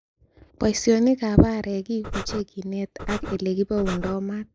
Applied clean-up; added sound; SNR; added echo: neural mask model Resemble Enhance denoiser.